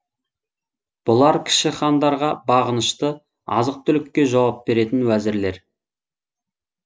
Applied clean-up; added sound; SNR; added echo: none; none; none; none.